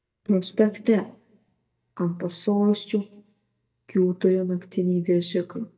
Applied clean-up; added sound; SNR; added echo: neural mask model DeepFilterNet 3.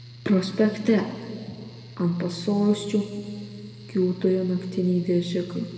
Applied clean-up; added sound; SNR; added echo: none; Mechanical fan; 18 dB; reverberation time 2.0 s.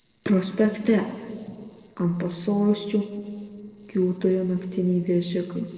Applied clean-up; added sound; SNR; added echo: neural separator model SepFormer DNS4.